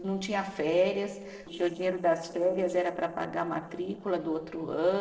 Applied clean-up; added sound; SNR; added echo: neural separator model SepFormer DNS4.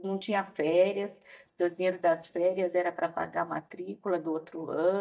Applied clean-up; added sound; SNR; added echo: neural mask model DeepFilterNet 3.